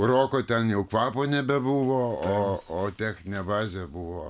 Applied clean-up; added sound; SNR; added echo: none; none; none; none.